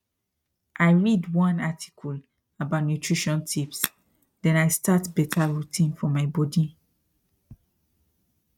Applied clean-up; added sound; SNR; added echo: neural mask model RNNoise.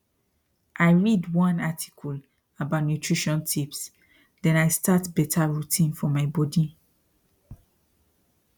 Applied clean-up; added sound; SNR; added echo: none; none; none; none.